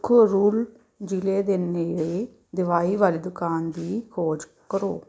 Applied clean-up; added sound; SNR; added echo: none; none; none; none.